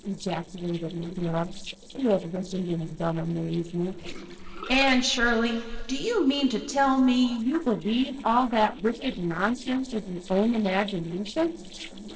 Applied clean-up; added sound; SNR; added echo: neural separator model SepFormer DNS4.